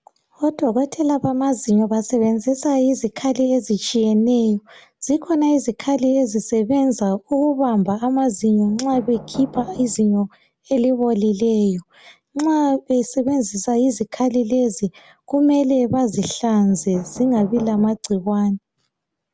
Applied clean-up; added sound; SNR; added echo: none; Knock; 15 dB; none.